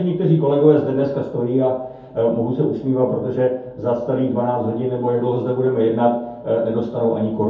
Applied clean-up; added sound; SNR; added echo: none; none; none; reverberation time 0.6 s.